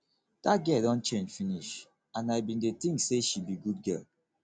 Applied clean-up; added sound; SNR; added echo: none; none; none; none.